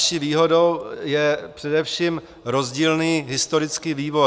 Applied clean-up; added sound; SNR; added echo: none; none; none; none.